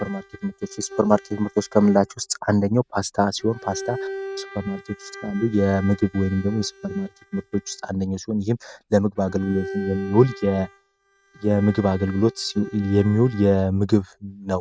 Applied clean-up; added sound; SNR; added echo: neural mask model RNNoise.